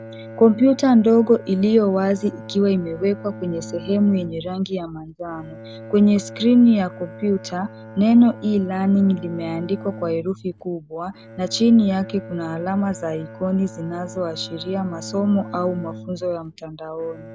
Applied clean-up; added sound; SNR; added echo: none; Bowed string instrument; 17 dB; none.